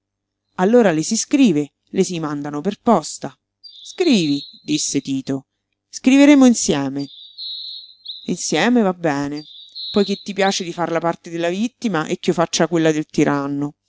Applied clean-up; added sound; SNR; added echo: none; Bird vocalization, bird call, bird song; 16 dB; none.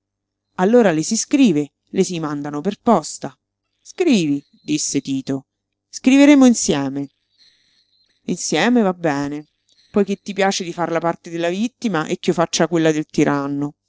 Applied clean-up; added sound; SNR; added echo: neural separator model SepFormer DNS4.